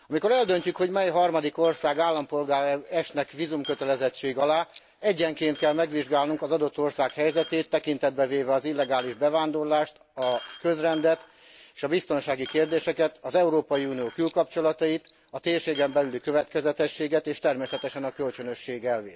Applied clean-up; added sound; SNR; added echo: none; Coin (dropping); 17 dB; none.